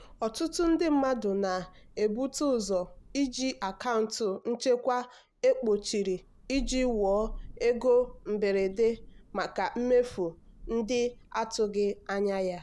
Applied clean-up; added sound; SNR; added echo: none; Thunder; 18 dB; none.